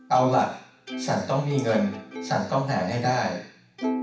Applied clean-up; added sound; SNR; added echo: none; Plucked string instrument; 10 dB; reverberation time 0.7 s.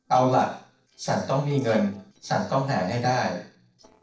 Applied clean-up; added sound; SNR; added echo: neural separator model SepFormer DNS4.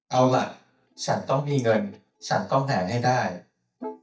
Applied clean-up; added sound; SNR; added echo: neural mask model DeepFilterNet 3.